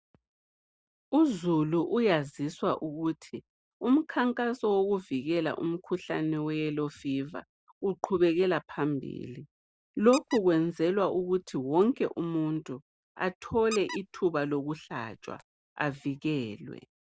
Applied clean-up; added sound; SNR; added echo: none; Squeak; 16 dB; none.